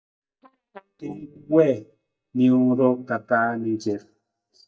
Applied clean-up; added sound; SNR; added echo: neural mask model DeepFilterNet 3.